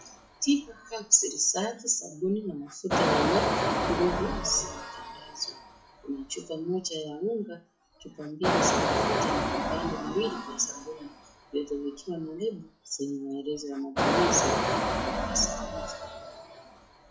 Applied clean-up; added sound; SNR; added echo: classical method WPE with log-MMSE.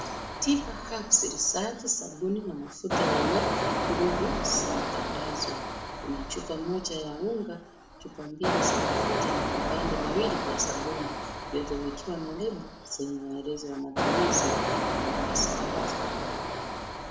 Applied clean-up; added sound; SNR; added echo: none; Engine; -1 dB; reverberation time 0.5 s.